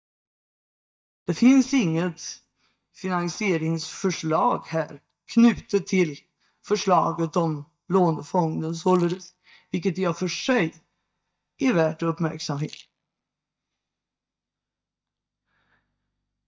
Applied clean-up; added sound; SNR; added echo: neural mask model DeepFilterNet 3.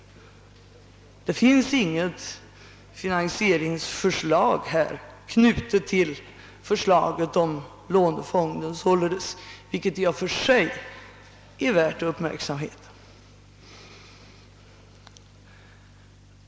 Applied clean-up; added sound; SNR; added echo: none; none; none; none.